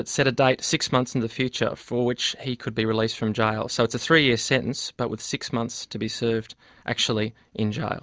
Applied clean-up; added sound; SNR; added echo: none; none; none; none.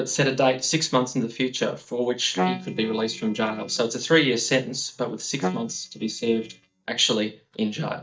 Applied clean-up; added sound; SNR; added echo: neural mask model DeepFilterNet 3.